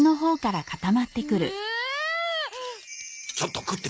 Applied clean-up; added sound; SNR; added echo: none; none; none; none.